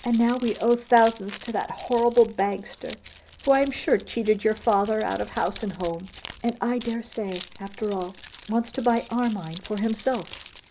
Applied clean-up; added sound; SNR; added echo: none; Keys jangling; 20 dB; none.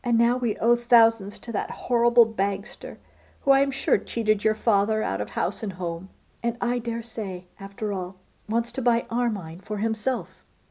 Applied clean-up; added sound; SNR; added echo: none; none; none; none.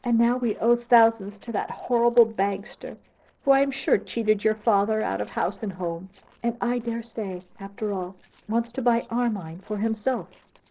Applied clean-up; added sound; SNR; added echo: neural separator model SepFormer DNS4.